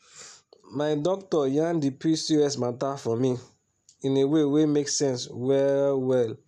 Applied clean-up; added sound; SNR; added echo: none; none; none; none.